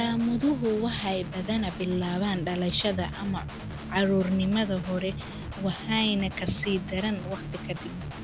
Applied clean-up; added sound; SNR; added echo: none; Guitar; 8 dB; none.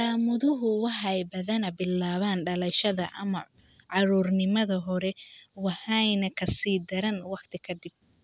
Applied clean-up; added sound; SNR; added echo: none; none; none; none.